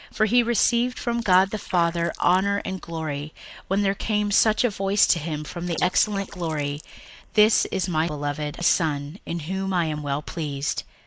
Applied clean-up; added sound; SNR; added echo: neural mask model Resemble Enhance denoiser.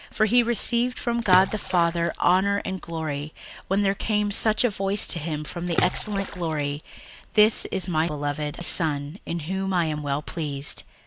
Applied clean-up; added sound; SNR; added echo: none; Water / Splash, splatter; 12 dB; none.